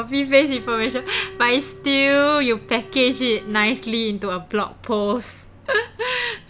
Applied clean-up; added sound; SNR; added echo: none; Wind instrument, woodwind instrument; 18 dB; none.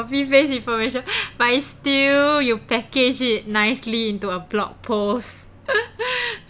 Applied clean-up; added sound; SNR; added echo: none; none; none; none.